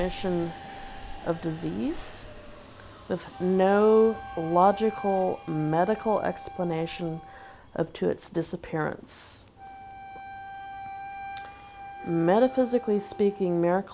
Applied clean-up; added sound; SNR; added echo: none; Subway, metro, underground + Wind instrument, woodwind instrument; 14 dB; none.